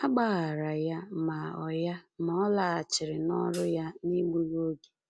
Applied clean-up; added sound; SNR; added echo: none; Hi-hat; 18 dB; none.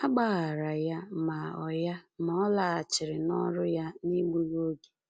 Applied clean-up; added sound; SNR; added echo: none; none; none; none.